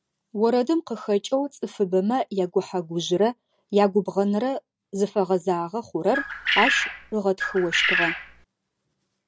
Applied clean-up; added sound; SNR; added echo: none; Bird; 0 dB; none.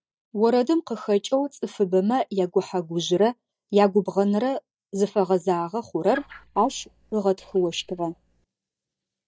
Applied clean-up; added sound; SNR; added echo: neural mask model DeepFilterNet 3.